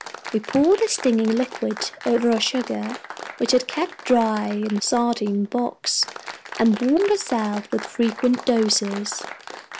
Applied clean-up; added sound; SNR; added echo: none; Applause; 15 dB; none.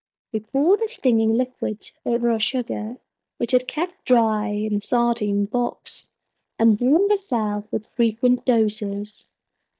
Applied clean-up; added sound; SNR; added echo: neural mask model DeepFilterNet 3.